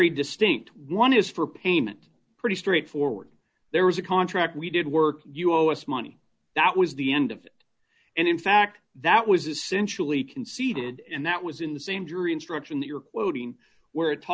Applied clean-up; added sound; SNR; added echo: none; none; none; none.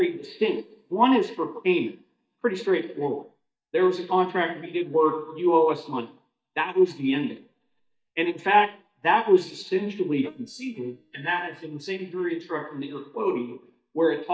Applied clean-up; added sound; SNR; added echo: neural mask model DeepFilterNet 3.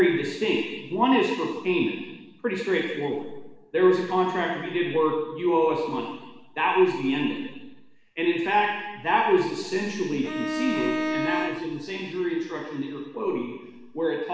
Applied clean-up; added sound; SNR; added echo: none; Bowed string instrument; 3 dB; reverberation time 1.1 s.